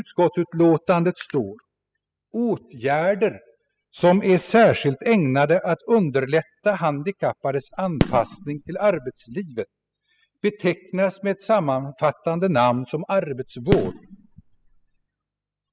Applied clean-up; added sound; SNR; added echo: classical method spectral subtraction.